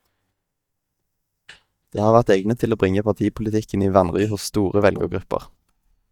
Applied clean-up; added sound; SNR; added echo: neural mask model DeepFilterNet 3.